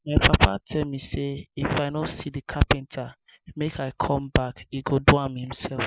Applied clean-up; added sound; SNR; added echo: neural mask model Resemble Enhance denoiser.